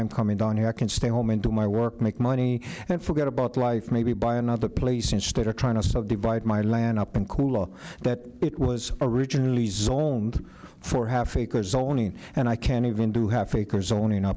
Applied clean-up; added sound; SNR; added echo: none; none; none; none.